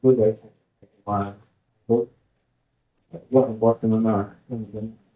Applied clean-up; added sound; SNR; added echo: neural mask model DeepFilterNet 3.